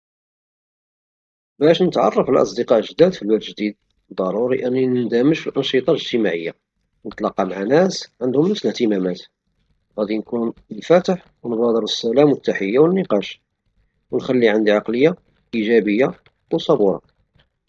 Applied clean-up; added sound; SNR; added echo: neural mask model DeepFilterNet 3.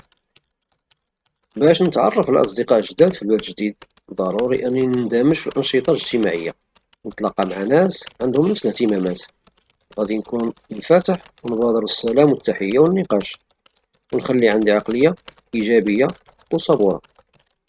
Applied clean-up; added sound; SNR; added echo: neural mask model RNNoise.